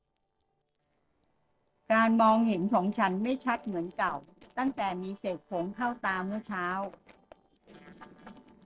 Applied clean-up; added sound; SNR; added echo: neural separator model SepFormer DNS4.